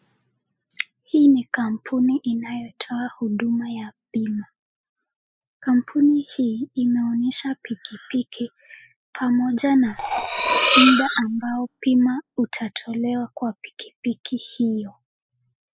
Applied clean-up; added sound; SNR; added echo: classical method spectral subtraction.